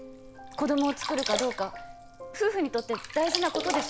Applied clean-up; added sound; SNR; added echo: none; Sink (filling or washing); 6 dB; none.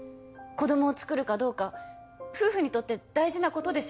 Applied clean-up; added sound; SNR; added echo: none; none; none; none.